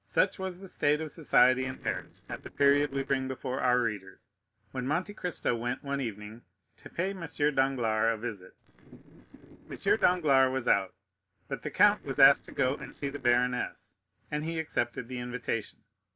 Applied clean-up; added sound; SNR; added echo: neural separator model SepFormer DNS4.